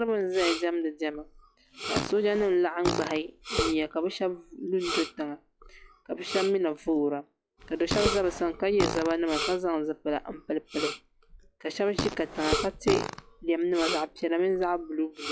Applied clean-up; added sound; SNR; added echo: classical method log-MMSE.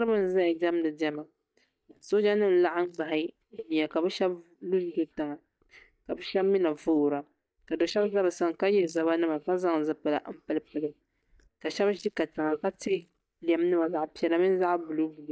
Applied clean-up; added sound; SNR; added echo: neural mask model DeepFilterNet 3.